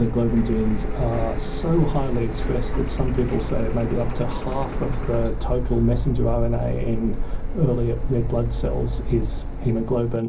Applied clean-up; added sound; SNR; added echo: none; Printer; 0 dB; reverberation time 0.4 s.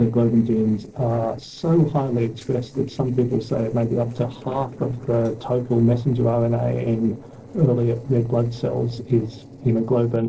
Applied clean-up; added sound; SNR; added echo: neural separator model SepFormer DNS4.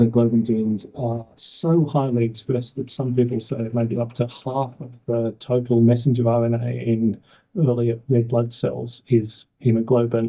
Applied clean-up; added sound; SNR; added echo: neural mask model DeepFilterNet 3.